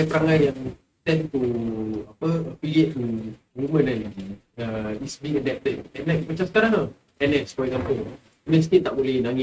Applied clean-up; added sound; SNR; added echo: neural mask model RNNoise.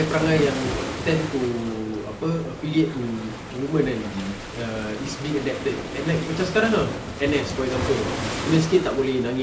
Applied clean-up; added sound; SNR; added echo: none; Waves, surf; 7 dB; none.